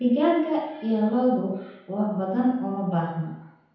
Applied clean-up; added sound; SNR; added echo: none; none; none; reverberation time 0.9 s.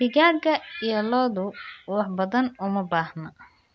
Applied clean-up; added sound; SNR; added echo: none; none; none; none.